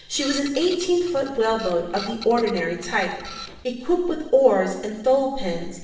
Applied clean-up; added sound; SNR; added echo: none; Printer; 16 dB; reverberation time 1.0 s.